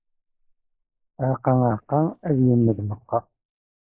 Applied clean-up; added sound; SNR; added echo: neural mask model Resemble Enhance denoiser.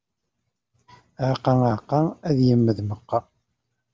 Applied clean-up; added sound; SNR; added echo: none; none; none; none.